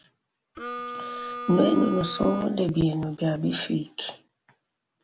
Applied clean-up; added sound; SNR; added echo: none; Harmonica; 9 dB; none.